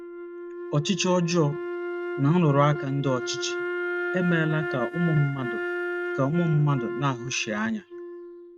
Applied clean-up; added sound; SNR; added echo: neural mask model RNNoise.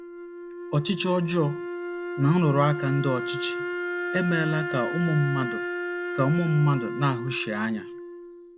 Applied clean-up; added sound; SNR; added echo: none; Wind instrument, woodwind instrument; 6 dB; none.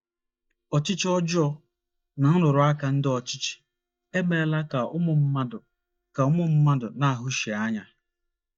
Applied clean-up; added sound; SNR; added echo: neural mask model DeepFilterNet 3.